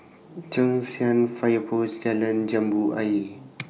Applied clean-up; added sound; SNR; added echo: none; none; none; none.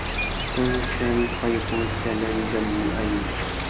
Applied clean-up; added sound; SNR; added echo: none; Cricket; 1 dB; none.